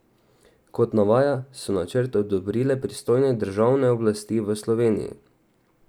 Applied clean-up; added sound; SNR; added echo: none; none; none; none.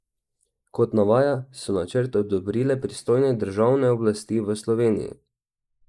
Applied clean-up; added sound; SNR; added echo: neural mask model Resemble Enhance denoiser.